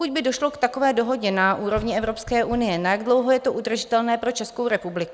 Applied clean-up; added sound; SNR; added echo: none; Knock; 17 dB; none.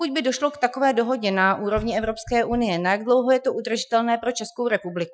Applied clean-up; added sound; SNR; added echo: classical method Wiener filter.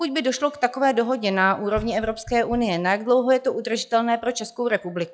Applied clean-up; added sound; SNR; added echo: classical method log-MMSE.